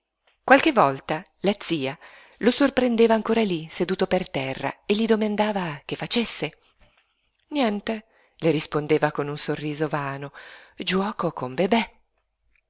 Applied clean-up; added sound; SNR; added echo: none; none; none; none.